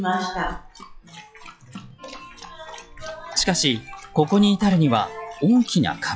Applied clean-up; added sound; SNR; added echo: classical method log-MMSE.